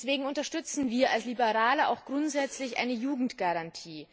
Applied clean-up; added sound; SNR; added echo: none; none; none; none.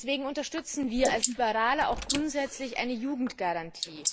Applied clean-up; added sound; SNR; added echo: neural mask model Resemble Enhance denoiser.